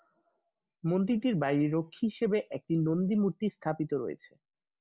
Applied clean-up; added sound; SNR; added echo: none; none; none; none.